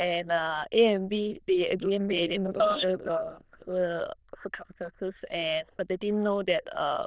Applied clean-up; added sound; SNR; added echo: neural diffusion model UNIVERSE++.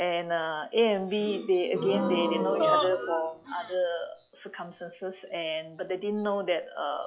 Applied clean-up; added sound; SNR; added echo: classical method log-MMSE.